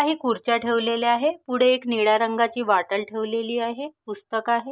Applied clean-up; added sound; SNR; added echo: none; none; none; none.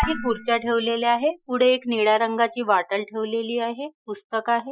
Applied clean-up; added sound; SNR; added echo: classical method Wiener filter.